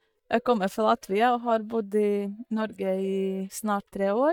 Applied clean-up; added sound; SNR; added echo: neural mask model DeepFilterNet 3.